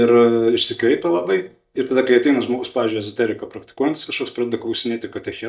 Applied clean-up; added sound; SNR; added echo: neural mask model DeepFilterNet 3.